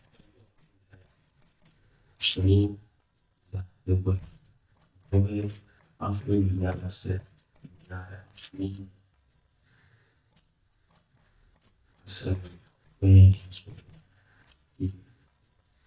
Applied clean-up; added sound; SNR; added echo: neural mask model DeepFilterNet 3.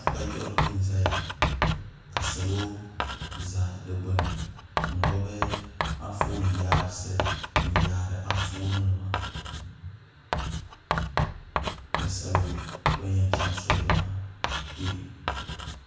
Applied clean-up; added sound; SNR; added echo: none; Writing; -1 dB; reverberation time 1.0 s.